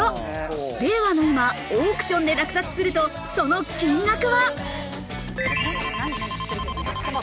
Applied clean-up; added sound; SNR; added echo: none; none; none; none.